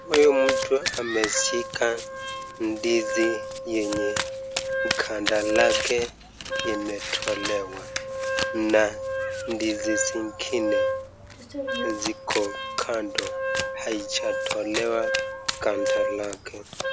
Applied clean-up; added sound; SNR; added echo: none; Wind instrument, woodwind instrument + Domestic sounds, home sounds; 1 dB; none.